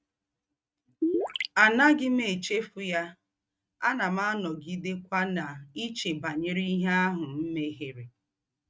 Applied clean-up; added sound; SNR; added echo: neural mask model RNNoise.